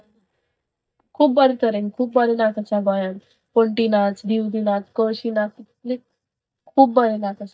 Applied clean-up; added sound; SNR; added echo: neural mask model DeepFilterNet 3.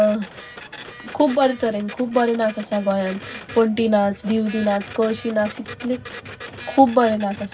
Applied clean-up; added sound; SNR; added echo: none; Printer; 15 dB; reverberation time 0.4 s.